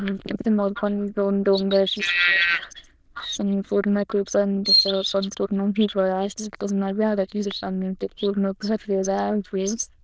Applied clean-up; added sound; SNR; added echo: neural diffusion model UNIVERSE++.